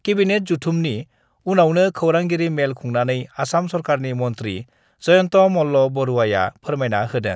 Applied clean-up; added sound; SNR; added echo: none; none; none; none.